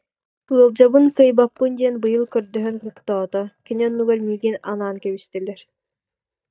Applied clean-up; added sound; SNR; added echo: neural mask model DeepFilterNet 3.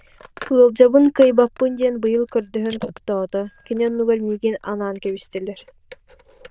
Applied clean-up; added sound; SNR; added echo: neural diffusion model UNIVERSE++.